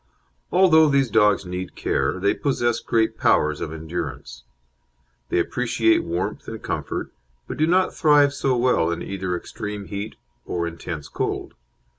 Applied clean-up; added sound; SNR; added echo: none; none; none; none.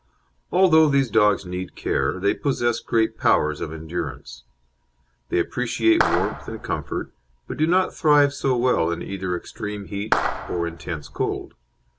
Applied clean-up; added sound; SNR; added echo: none; Clapping; 4 dB; none.